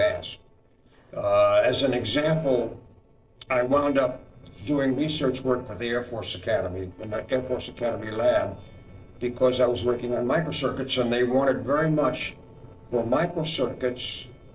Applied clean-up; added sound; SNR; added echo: neural separator model SepFormer DNS4.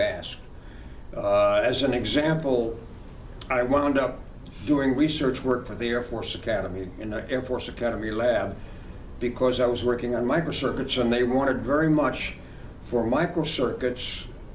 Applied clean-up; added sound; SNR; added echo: none; none; none; none.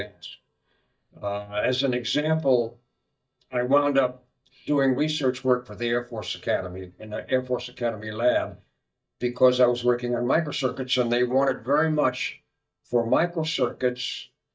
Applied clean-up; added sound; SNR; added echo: neural mask model DeepFilterNet 3.